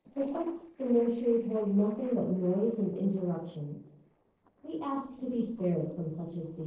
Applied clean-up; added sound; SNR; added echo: neural separator model SepFormer DNS4.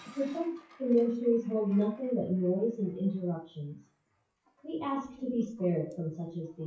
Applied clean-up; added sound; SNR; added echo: classical method WPE with log-MMSE.